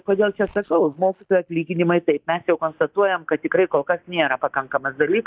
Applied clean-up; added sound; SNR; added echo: neural mask model DeepFilterNet 3.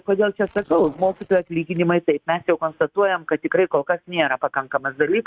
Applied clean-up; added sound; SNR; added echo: neural mask model RNNoise.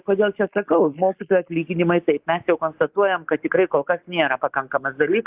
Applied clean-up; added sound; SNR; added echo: neural mask model Resemble Enhance denoiser.